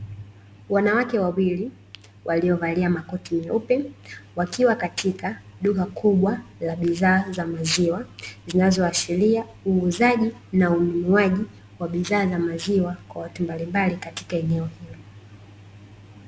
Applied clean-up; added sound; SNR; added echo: none; none; none; none.